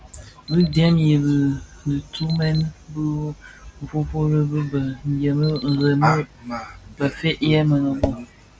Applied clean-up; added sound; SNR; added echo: none; Alarm; 19 dB; none.